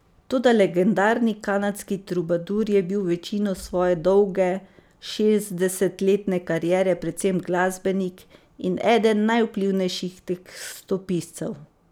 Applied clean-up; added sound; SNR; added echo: none; none; none; none.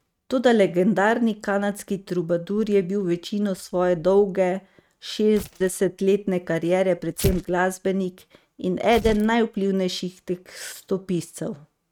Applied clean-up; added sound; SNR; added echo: neural mask model RNNoise.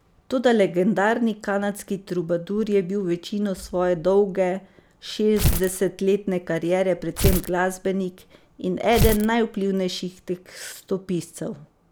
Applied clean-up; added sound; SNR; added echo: none; Tearing; 4 dB; none.